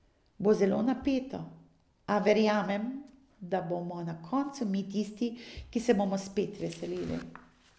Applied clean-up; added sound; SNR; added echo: none; none; none; none.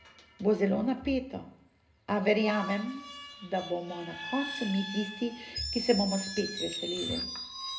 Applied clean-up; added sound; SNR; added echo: none; Screech; 9 dB; reverberation time 0.2 s.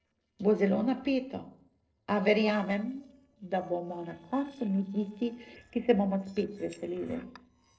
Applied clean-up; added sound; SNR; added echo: neural separator model SepFormer DNS4.